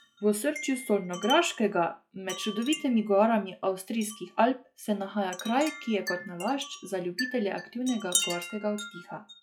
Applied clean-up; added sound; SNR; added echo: classical method log-MMSE.